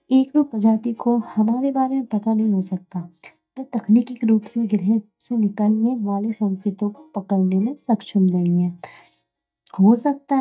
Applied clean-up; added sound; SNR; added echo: neural mask model DeepFilterNet 3.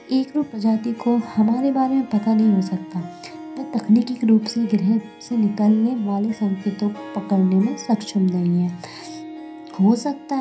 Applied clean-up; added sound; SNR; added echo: none; Harp; 18 dB; reverberation time 0.3 s.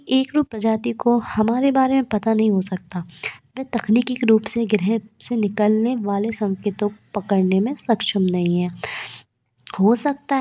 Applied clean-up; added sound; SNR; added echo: none; none; none; none.